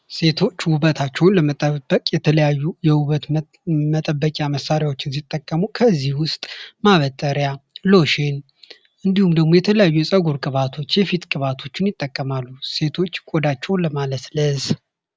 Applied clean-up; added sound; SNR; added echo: none; none; none; none.